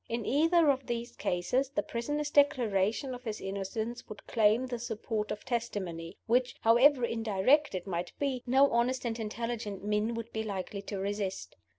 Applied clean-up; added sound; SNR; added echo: none; none; none; none.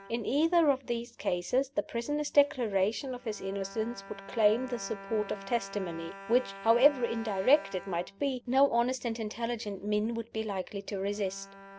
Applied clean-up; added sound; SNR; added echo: none; Bowed string instrument; 19 dB; none.